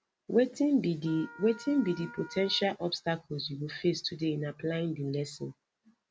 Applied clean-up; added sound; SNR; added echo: none; Wind instrument, woodwind instrument; 18 dB; none.